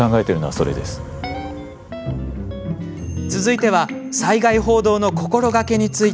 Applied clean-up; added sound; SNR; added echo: none; Guitar; 15 dB; none.